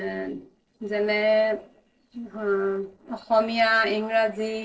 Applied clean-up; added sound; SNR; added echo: neural separator model SepFormer DNS4.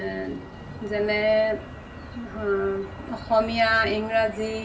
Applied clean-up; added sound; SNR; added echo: none; Motor vehicle (road); 13 dB; reverberation time 0.3 s.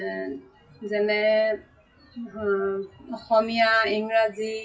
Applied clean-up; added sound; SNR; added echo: classical method WPE with log-MMSE.